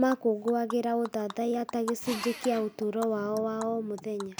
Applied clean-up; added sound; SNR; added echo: none; Drill + Animal; 14 dB; none.